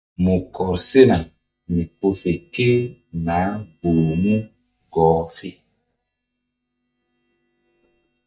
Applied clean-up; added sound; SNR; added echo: neural mask model DeepFilterNet 3.